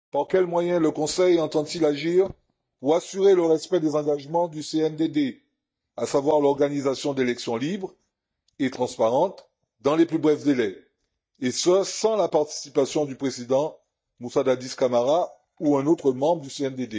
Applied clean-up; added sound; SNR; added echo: neural mask model DeepFilterNet 3.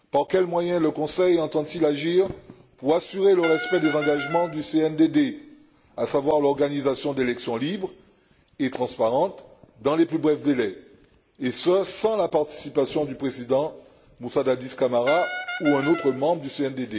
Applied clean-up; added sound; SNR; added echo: none; Brass instrument; 8 dB; none.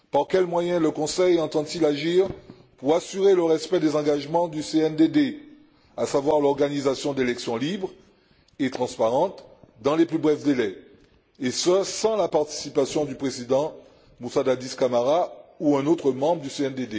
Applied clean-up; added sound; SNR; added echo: none; none; none; none.